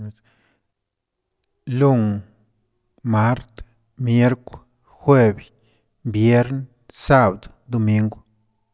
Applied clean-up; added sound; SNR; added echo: none; none; none; none.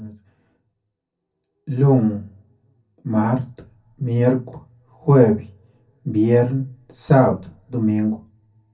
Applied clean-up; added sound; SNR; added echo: none; none; none; reverberation time 0.3 s.